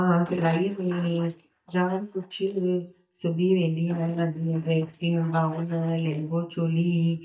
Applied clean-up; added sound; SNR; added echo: neural mask model DeepFilterNet 3.